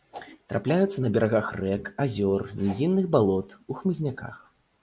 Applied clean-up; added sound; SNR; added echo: none; Whoosh, swoosh, swish; 18 dB; none.